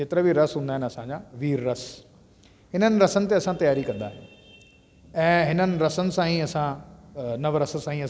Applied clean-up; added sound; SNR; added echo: none; none; none; none.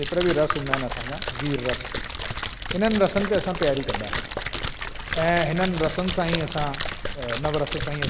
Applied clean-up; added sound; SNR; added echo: none; Splash, splatter; 3 dB; none.